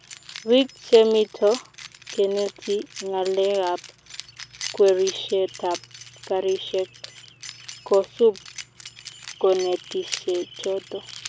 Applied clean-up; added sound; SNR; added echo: none; Keys jangling; 16 dB; none.